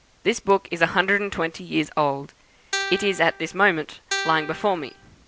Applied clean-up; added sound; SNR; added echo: none; Guitar; 7 dB; none.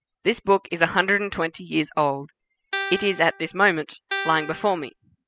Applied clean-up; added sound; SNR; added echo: classical method spectral subtraction.